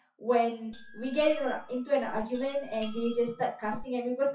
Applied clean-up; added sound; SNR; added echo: classical method WPE with log-MMSE.